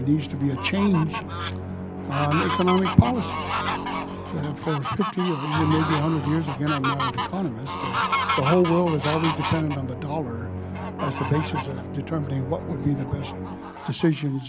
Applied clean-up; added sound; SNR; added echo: none; Musical instrument + Fowl; 4 dB; none.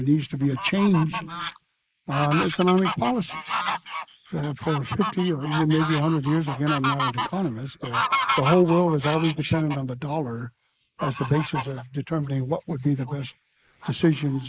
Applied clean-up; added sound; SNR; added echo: neural mask model Resemble Enhance denoiser.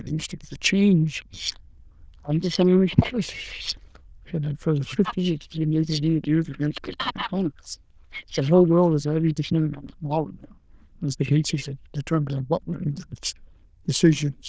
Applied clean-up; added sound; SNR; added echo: neural diffusion model UNIVERSE++.